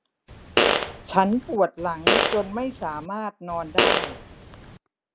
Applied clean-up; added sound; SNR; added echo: none; Fart; -3 dB; none.